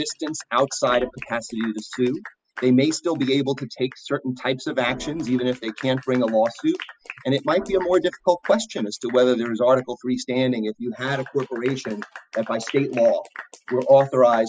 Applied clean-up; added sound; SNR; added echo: classical method spectral subtraction.